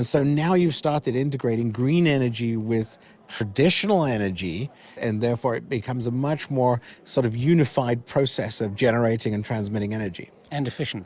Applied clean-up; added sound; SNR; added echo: none; none; none; none.